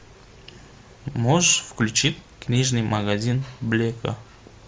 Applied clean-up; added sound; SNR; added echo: none; none; none; none.